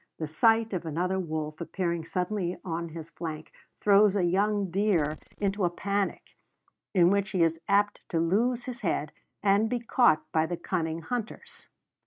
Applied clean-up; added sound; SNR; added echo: neural mask model RNNoise.